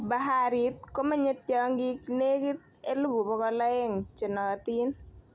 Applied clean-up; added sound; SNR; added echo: none; none; none; none.